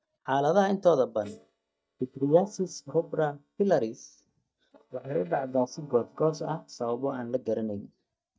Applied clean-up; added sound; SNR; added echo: neural mask model DeepFilterNet 3.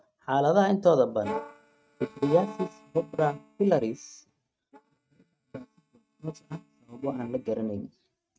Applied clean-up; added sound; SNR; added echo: neural mask model RNNoise.